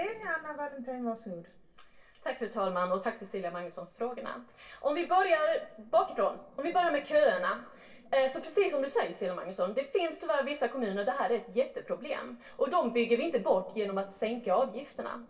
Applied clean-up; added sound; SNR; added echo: neural separator model SepFormer DNS4.